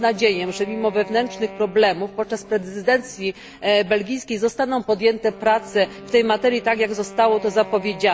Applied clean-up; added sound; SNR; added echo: none; Wind instrument, woodwind instrument; 18 dB; none.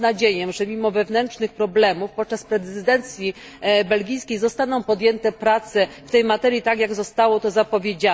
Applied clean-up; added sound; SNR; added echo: none; none; none; none.